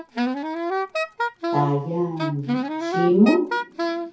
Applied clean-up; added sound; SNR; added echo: none; Wind instrument, woodwind instrument; 3 dB; reverberation time 0.6 s.